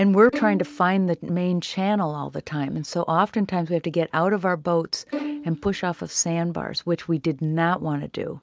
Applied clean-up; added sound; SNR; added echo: none; Bowed string instrument; 13 dB; none.